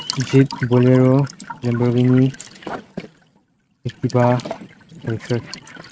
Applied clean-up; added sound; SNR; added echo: neural mask model RNNoise.